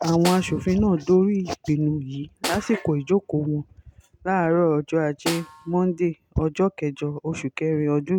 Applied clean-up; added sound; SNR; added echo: none; Snare drum; 15 dB; none.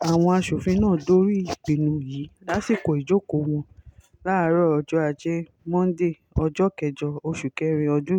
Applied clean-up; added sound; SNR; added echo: none; none; none; none.